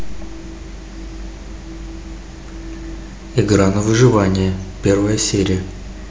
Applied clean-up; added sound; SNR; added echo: none; none; none; none.